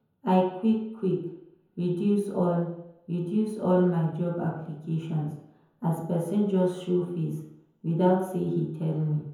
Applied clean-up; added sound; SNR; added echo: none; none; none; reverberation time 0.9 s.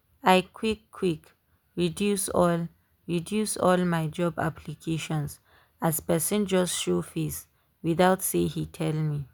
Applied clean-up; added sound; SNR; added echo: none; none; none; none.